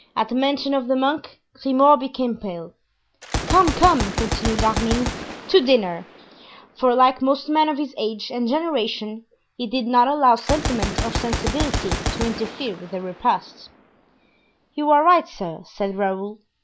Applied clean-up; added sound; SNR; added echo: none; Gunshot, gunfire; 8 dB; none.